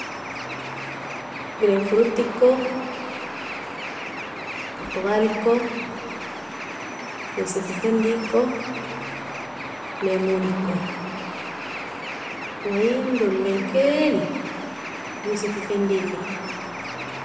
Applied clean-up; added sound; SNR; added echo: none; Bird; 7 dB; reverberation time 1.8 s.